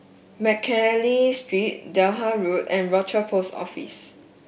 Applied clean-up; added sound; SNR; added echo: none; none; none; none.